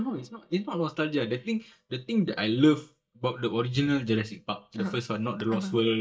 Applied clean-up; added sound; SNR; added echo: neural mask model DeepFilterNet 3.